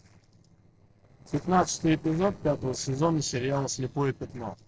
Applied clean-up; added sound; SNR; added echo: neural separator model SepFormer DNS4.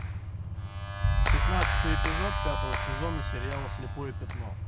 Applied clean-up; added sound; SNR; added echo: none; Clapping; -4 dB; none.